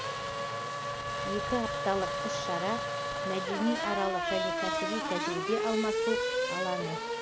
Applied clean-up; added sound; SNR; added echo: none; Race car, auto racing / Accelerating, revving, vroom; -2 dB; none.